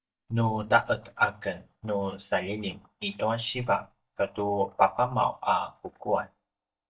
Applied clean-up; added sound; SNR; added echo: neural mask model DeepFilterNet 3.